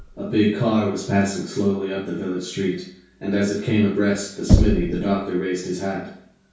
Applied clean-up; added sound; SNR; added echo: none; Knock; 4 dB; reverberation time 0.6 s.